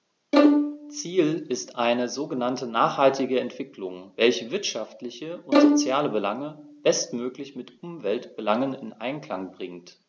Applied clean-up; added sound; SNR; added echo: none; Bowed string instrument; -2 dB; none.